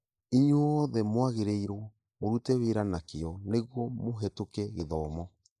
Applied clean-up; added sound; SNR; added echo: neural mask model Resemble Enhance denoiser.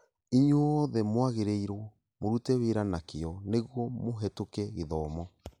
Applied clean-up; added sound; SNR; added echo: none; none; none; none.